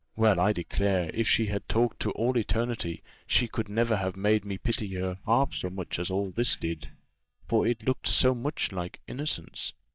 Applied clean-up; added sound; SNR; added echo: neural mask model DeepFilterNet 3.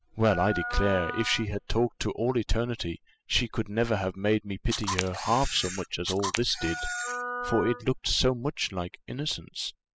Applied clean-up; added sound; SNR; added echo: classical method spectral subtraction.